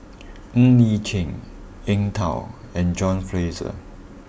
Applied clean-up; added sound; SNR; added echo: none; none; none; none.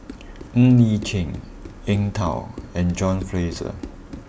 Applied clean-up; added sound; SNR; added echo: none; Run; 18 dB; none.